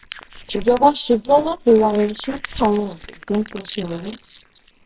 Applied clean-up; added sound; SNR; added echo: neural separator model SepFormer WHAMR!.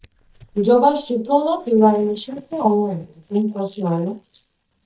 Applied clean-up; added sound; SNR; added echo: neural mask model DeepFilterNet 3.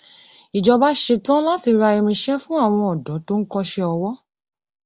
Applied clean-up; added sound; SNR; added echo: none; none; none; none.